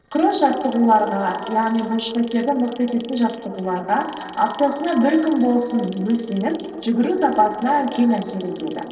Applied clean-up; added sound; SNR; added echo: neural separator model SepFormer DNS4.